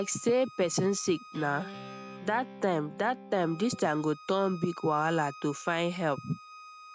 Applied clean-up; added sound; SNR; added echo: none; Guitar + Bowed string instrument; 17 dB; none.